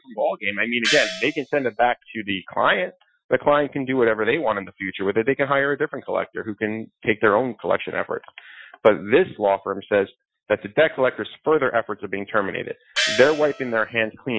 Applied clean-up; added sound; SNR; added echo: classical method Wiener filter.